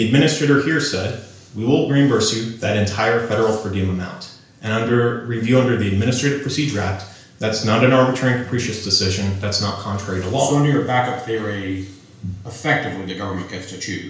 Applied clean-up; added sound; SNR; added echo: none; none; none; reverberation time 0.5 s.